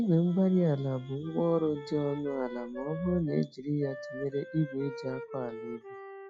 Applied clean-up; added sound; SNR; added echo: classical method log-MMSE.